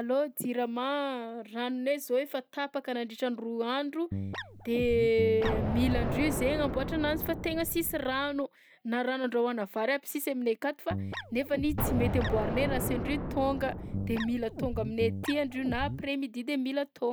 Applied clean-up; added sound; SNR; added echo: none; Guitar + Explosion; 3 dB; none.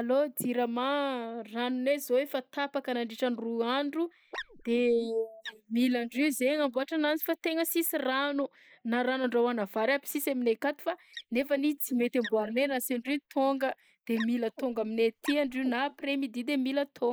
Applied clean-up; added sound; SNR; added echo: neural mask model Resemble Enhance denoiser.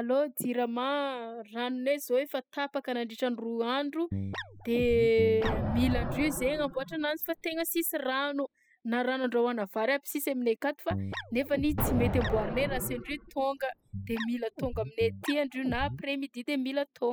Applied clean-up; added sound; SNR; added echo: classical method spectral subtraction.